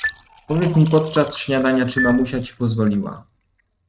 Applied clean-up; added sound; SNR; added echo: neural mask model RNNoise.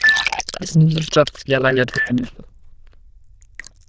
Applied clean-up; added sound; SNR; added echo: neural diffusion model UNIVERSE++.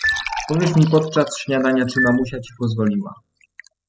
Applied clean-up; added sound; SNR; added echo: classical method spectral subtraction.